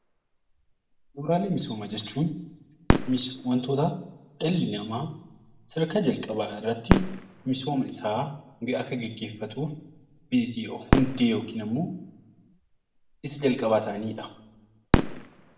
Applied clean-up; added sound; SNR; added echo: none; Fireworks; 3 dB; reverberation time 0.6 s.